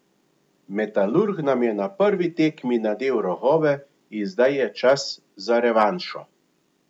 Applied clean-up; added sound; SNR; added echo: none; none; none; none.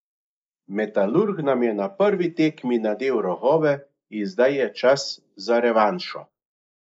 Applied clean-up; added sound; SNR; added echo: neural mask model Resemble Enhance denoiser.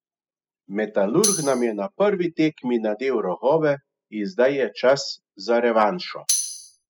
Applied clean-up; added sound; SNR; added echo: classical method spectral subtraction.